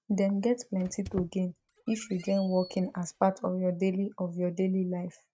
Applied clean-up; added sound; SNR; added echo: neural mask model RNNoise.